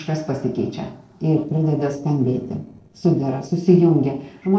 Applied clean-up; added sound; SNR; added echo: neural separator model SepFormer DNS4.